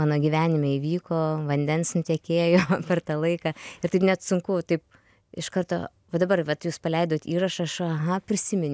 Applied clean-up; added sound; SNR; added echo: none; none; none; none.